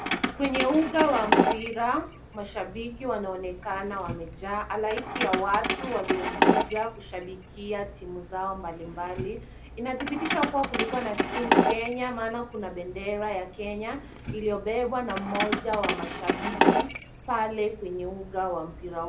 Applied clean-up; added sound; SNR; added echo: none; Keys jangling; 0 dB; reverberation time 0.3 s.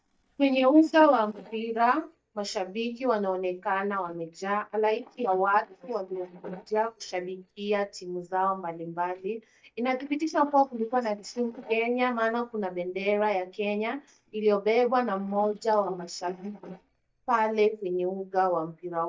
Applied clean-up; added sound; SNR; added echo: neural mask model DeepFilterNet 3.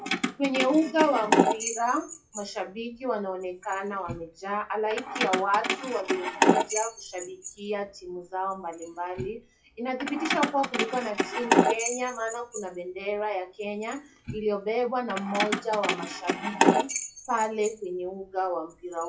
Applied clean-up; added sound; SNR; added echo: classical method WPE with log-MMSE.